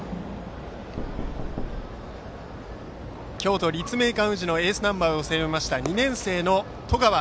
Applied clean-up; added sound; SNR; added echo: none; Knock; 9 dB; none.